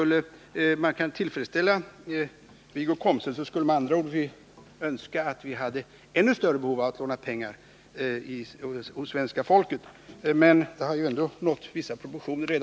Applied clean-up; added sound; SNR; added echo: none; none; none; none.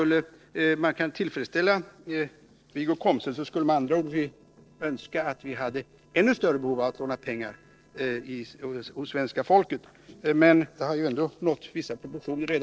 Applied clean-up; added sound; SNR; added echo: neural separator model SepFormer DNS4.